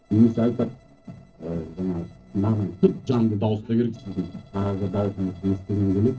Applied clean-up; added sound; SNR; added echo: neural separator model SepFormer DNS4.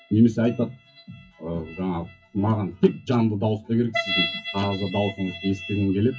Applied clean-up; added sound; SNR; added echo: classical method WPE with log-MMSE.